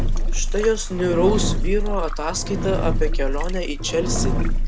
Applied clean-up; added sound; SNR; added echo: none; Engine; -4 dB; none.